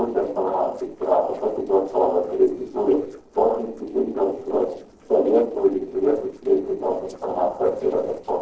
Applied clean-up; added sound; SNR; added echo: neural separator model SepFormer DNS4.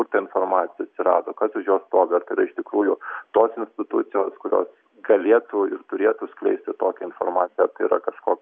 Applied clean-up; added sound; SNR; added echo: none; none; none; none.